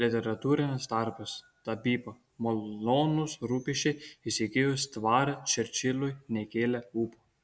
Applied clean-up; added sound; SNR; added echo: none; none; none; none.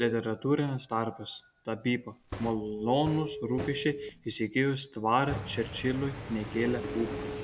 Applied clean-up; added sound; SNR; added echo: none; Telephone + Fire; 10 dB; none.